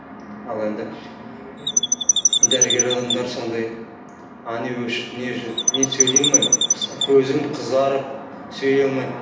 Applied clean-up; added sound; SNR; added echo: none; Chirp, tweet; -4 dB; reverberation time 0.8 s.